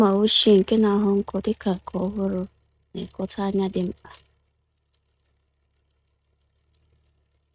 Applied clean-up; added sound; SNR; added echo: neural mask model RNNoise.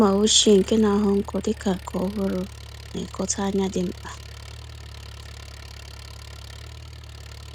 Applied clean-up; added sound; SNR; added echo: none; Engine; 14 dB; none.